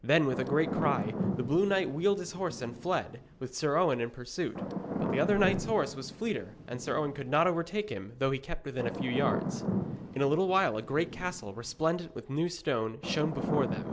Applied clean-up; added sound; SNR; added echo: none; Thunder / Rain; 6 dB; none.